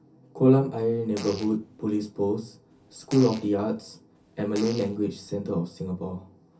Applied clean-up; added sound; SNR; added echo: none; Fart; 18 dB; reverberation time 0.3 s.